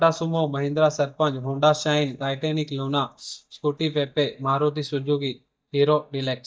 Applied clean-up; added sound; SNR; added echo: neural mask model DeepFilterNet 3.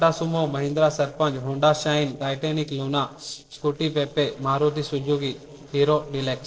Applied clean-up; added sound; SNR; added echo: neural separator model SepFormer DNS4.